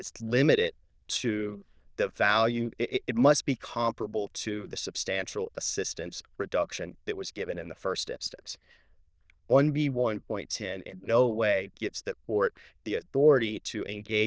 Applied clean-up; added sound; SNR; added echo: neural diffusion model UNIVERSE++.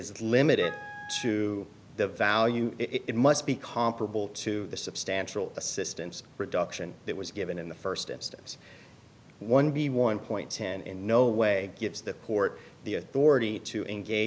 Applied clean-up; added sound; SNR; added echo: none; Wind instrument, woodwind instrument; 14 dB; none.